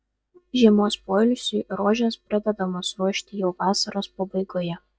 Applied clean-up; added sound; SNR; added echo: neural mask model DeepFilterNet 3.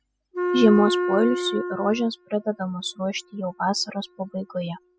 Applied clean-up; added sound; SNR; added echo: classical method spectral subtraction.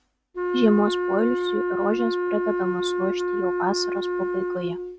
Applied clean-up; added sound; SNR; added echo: neural mask model RNNoise.